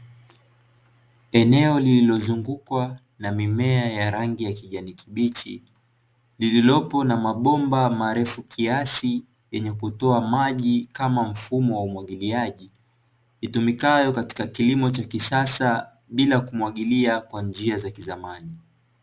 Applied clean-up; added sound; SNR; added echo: none; none; none; none.